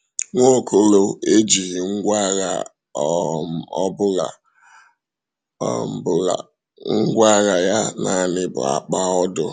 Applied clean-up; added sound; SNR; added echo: none; none; none; none.